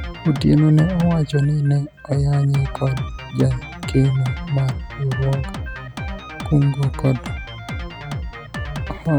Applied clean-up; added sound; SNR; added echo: none; Drum kit; 9 dB; none.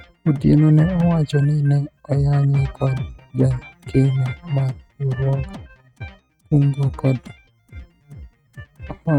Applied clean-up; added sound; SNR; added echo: neural mask model RNNoise.